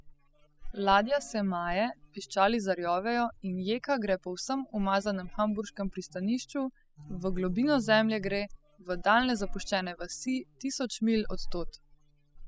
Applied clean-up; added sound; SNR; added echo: classical method spectral subtraction.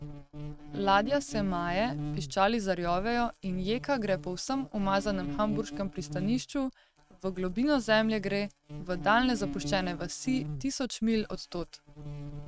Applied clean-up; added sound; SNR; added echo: neural mask model RNNoise.